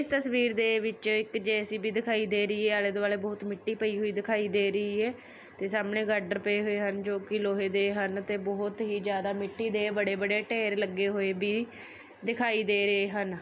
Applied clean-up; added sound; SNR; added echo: none; none; none; none.